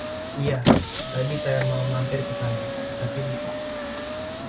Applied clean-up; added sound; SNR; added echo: none; Squeak; -2 dB; none.